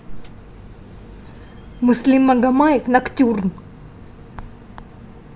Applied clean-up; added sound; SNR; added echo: none; none; none; none.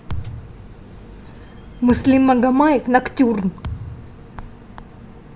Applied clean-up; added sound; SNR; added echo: none; Thump, thud; 15 dB; none.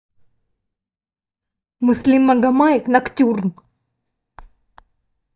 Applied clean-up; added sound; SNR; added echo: neural mask model DeepFilterNet 3.